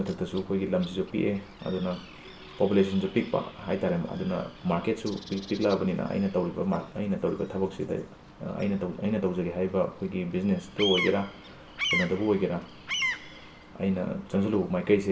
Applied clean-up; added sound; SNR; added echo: none; Bird vocalization, bird call, bird song; 11 dB; reverberation time 0.7 s.